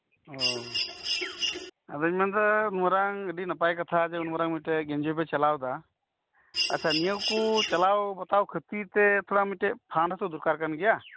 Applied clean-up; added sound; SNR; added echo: none; Mechanisms; 4 dB; none.